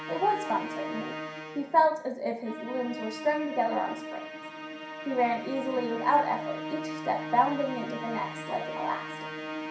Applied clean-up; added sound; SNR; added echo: none; Musical instrument; 8 dB; reverberation time 0.5 s.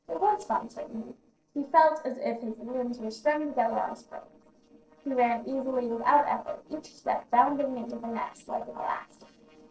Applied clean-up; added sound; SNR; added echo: neural separator model SepFormer DNS4.